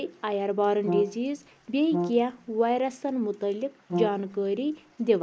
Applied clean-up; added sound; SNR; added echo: none; Brass instrument; 7 dB; none.